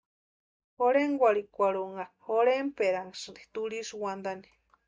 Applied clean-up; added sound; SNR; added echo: none; none; none; none.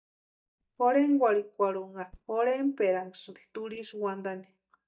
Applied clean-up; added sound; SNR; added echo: neural mask model DeepFilterNet 3.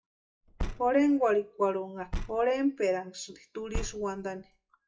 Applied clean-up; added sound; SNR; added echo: classical method WPE with log-MMSE.